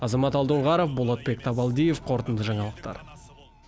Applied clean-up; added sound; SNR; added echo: none; none; none; none.